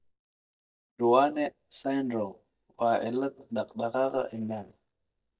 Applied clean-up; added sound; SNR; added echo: neural mask model DeepFilterNet 3.